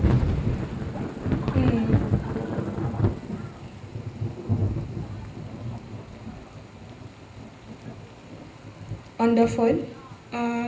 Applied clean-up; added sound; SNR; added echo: none; Thunder / Rain; -2 dB; reverberation time 0.5 s.